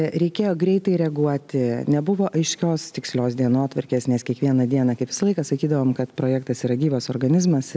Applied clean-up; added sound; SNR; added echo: none; none; none; none.